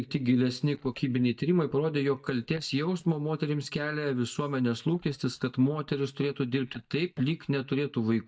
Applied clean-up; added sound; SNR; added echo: neural mask model DeepFilterNet 3.